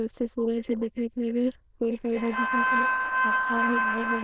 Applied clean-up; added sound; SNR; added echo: neural diffusion model UNIVERSE++.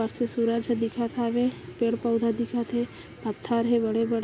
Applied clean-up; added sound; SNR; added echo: none; none; none; none.